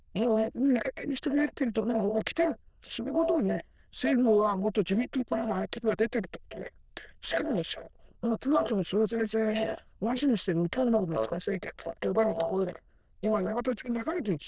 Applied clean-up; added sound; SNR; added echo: neural diffusion model UNIVERSE++.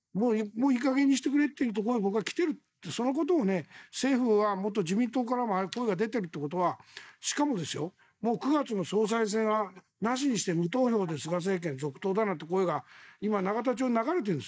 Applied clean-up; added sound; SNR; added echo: neural mask model Resemble Enhance denoiser.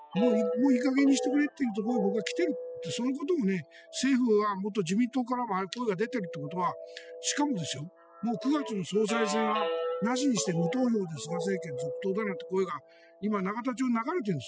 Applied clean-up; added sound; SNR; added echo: classical method spectral subtraction.